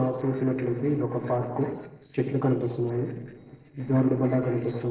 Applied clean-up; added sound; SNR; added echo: neural separator model SepFormer DNS4.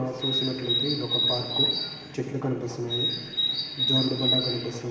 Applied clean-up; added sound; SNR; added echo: none; Bird; -3 dB; reverberation time 2.4 s.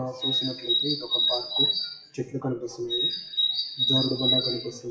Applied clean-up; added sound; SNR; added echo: classical method WPE with log-MMSE.